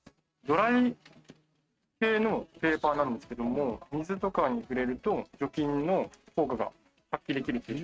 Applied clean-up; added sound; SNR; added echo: neural mask model RNNoise.